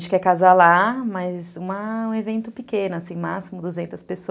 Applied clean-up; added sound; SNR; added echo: none; none; none; none.